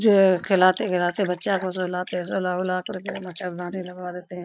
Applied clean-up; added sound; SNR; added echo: neural mask model Resemble Enhance denoiser.